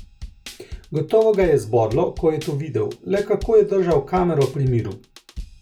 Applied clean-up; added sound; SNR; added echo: none; Drum kit; 17 dB; none.